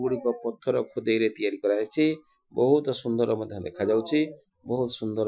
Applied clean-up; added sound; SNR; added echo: classical method Wiener filter.